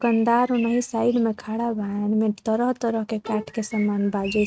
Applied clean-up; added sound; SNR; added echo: neural mask model RNNoise.